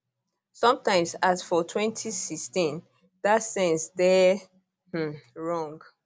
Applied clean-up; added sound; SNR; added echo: none; none; none; none.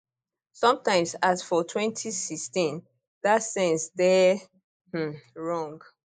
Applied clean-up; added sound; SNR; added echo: neural mask model Resemble Enhance denoiser.